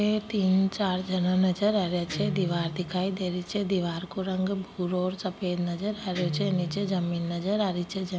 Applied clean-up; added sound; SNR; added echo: none; Guitar; 12 dB; none.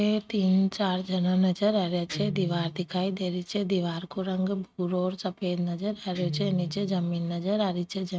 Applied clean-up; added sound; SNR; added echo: neural mask model RNNoise.